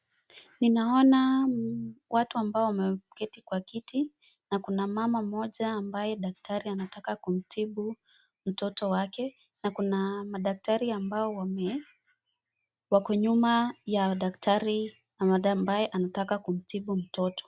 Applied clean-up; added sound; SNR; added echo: none; none; none; none.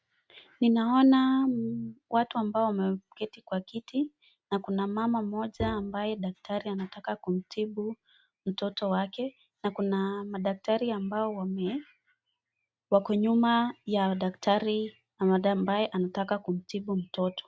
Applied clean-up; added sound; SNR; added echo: none; Bowed string instrument; 11 dB; none.